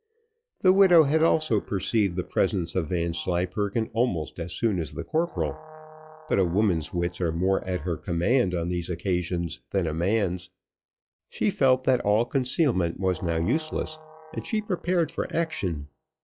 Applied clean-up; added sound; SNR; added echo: classical method log-MMSE.